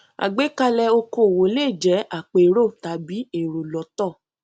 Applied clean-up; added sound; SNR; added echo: none; none; none; none.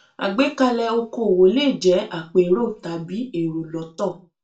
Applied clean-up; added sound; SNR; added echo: none; none; none; reverberation time 0.3 s.